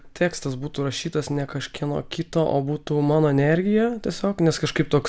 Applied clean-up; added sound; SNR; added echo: none; none; none; none.